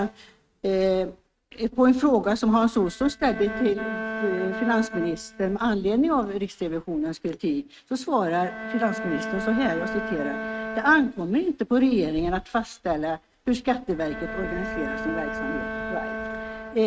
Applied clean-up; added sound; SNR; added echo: neural mask model RNNoise.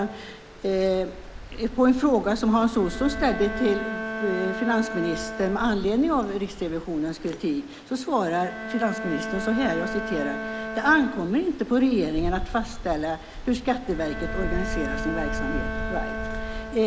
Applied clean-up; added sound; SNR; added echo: none; Stream + Bowed string instrument; 7 dB; none.